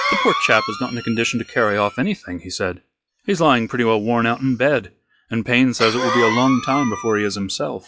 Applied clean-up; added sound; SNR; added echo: classical method log-MMSE.